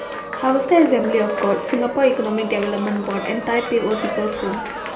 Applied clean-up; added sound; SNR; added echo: none; Cheering; 6 dB; reverberation time 1.9 s.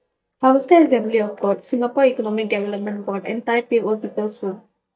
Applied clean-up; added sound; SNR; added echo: neural mask model DeepFilterNet 3.